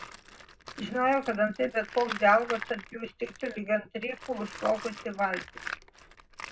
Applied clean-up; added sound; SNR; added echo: none; Tools; 13 dB; reverberation time 0.3 s.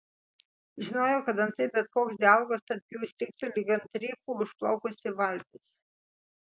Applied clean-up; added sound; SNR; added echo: none; none; none; none.